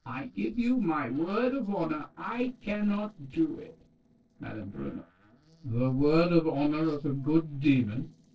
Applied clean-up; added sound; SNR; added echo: neural separator model SepFormer DNS4.